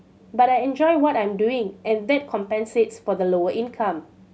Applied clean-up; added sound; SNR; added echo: none; none; none; none.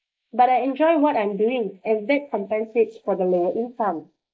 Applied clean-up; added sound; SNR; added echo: neural mask model Resemble Enhance denoiser.